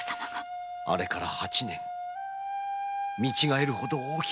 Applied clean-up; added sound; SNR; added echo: none; none; none; none.